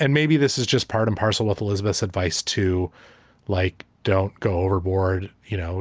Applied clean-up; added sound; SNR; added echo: none; none; none; none.